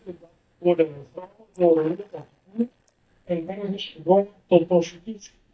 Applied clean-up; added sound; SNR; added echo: neural mask model DeepFilterNet 3.